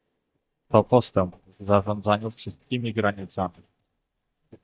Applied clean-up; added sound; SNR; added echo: neural mask model DeepFilterNet 3.